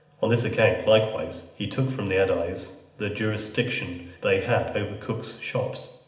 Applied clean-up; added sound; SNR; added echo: none; none; none; reverberation time 0.8 s.